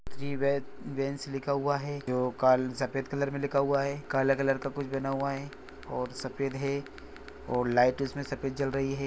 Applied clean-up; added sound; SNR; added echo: none; none; none; none.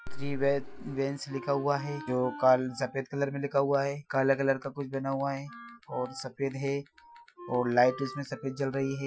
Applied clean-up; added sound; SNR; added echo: classical method Wiener filter.